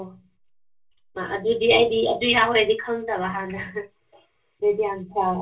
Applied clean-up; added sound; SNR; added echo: none; none; none; reverberation time 0.2 s.